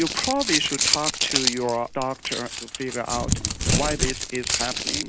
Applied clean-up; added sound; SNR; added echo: none; Crumpling, crinkling; -2 dB; none.